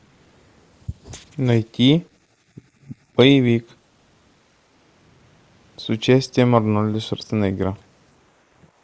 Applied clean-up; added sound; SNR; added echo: neural mask model Resemble Enhance denoiser.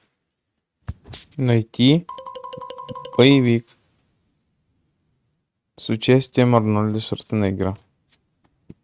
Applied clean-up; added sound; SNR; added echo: neural mask model RNNoise.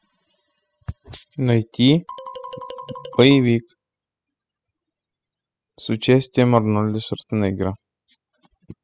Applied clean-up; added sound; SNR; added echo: classical method spectral subtraction.